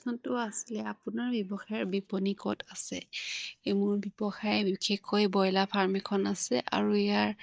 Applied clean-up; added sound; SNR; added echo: neural mask model DeepFilterNet 3.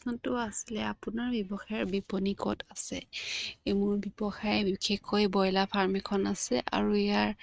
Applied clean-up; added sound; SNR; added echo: neural mask model RNNoise.